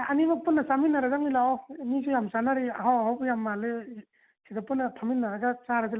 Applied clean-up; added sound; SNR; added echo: none; none; none; none.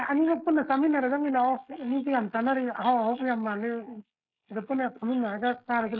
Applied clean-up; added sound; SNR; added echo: neural mask model Resemble Enhance denoiser.